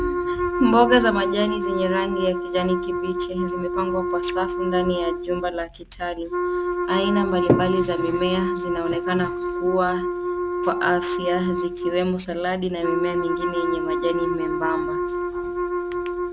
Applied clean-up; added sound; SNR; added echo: none; Wind instrument, woodwind instrument; 1 dB; none.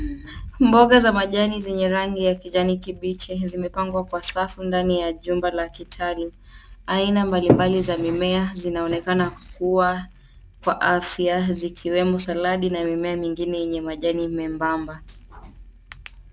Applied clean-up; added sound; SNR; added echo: none; none; none; none.